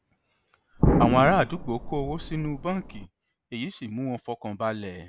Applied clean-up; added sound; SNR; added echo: none; Explosion; -1 dB; none.